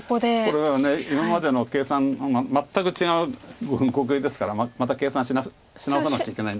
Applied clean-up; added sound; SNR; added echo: none; none; none; none.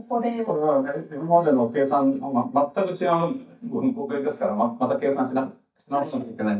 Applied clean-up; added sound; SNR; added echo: neural mask model DeepFilterNet 3.